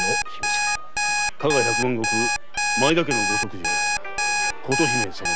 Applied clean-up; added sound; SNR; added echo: none; Alarm; -3 dB; none.